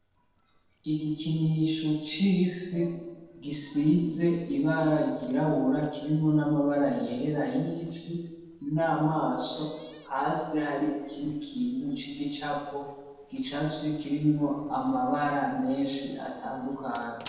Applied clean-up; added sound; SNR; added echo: neural separator model SepFormer DNS4.